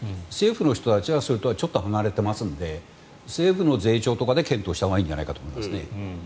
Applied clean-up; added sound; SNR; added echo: none; none; none; none.